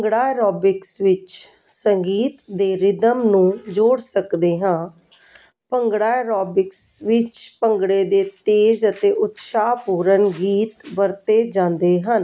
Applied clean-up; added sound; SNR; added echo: none; none; none; none.